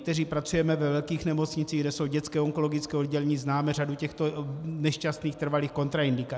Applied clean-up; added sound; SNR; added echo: none; none; none; none.